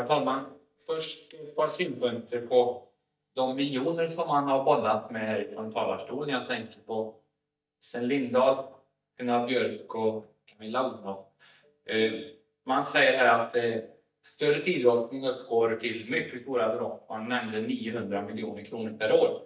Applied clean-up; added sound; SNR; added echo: neural mask model DeepFilterNet 3.